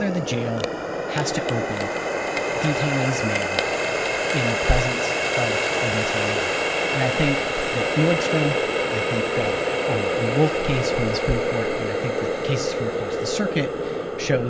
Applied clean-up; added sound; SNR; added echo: none; Water tap, faucet; -3 dB; none.